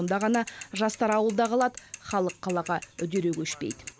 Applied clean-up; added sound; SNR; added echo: none; Mechanisms / Bicycle; 17 dB; none.